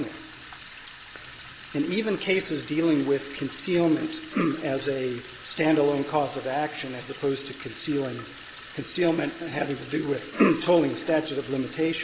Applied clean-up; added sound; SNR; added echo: none; Sink (filling or washing) / Water tap, faucet; 13 dB; none.